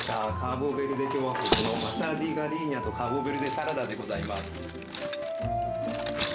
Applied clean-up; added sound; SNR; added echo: none; Cutlery, silverware; 3 dB; none.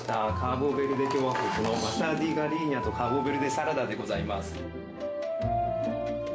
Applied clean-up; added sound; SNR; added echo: none; none; none; none.